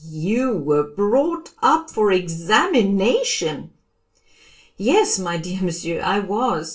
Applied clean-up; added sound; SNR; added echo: none; none; none; reverberation time 0.2 s.